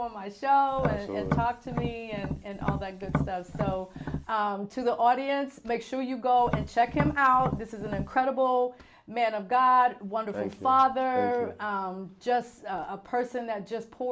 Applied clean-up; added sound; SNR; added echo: none; Tap; 5 dB; none.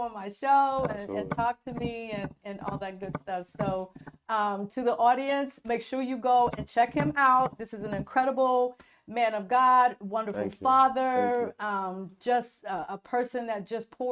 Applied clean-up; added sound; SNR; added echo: neural mask model RNNoise.